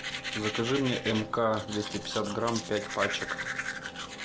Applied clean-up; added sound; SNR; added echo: none; Domestic sounds, home sounds; 6 dB; none.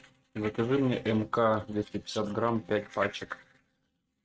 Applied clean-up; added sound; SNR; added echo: neural mask model RNNoise.